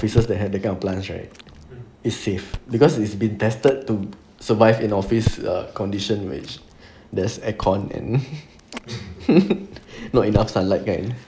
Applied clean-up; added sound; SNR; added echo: none; Chewing, mastication; 11 dB; none.